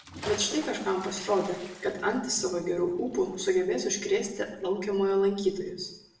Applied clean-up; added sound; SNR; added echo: none; Bathtub (filling or washing) / Splash, splatter; 18 dB; reverberation time 0.7 s.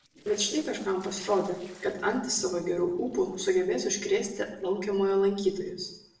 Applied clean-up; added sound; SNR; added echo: neural separator model SepFormer DNS4.